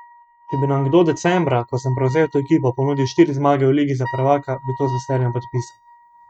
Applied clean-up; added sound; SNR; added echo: neural mask model RNNoise.